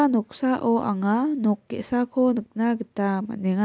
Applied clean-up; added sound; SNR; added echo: none; none; none; none.